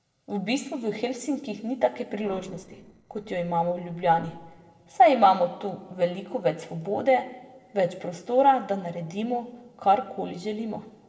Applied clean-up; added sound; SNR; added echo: neural separator model SepFormer DNS4.